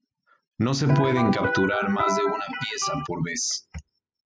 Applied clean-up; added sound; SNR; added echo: classical method spectral subtraction.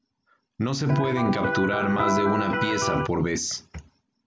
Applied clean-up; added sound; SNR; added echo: none; Electric guitar; 0 dB; none.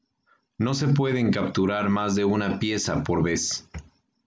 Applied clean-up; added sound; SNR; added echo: none; none; none; none.